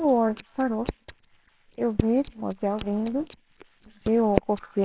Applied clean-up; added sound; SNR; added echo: neural separator model SepFormer WHAMR!.